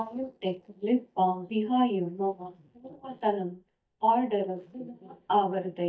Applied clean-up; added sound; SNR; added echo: neural mask model DeepFilterNet 3.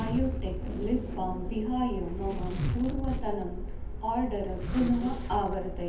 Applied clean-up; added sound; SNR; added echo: none; Zipper (clothing); 2 dB; reverberation time 0.5 s.